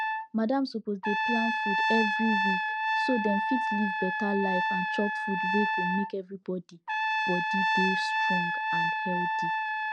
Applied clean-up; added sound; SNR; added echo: none; Trumpet; -3 dB; none.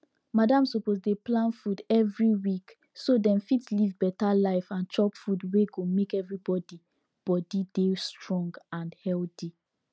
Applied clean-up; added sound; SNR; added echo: none; none; none; none.